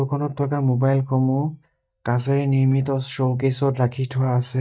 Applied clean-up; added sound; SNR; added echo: neural mask model DeepFilterNet 3.